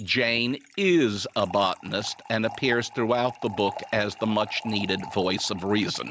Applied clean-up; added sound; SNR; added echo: none; Fill (with liquid) / Trickle, dribble; 16 dB; none.